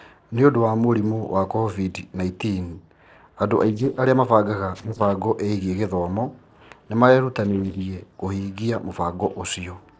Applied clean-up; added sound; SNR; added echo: neural separator model SepFormer DNS4.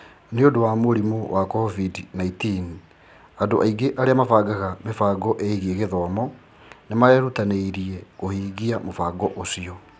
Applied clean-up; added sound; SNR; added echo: none; none; none; none.